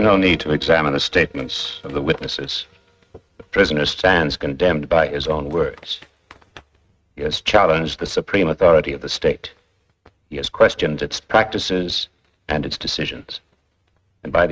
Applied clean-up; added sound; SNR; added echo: neural mask model RNNoise.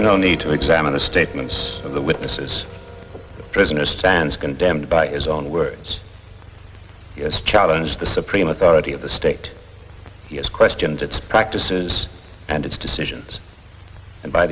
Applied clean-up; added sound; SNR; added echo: none; none; none; none.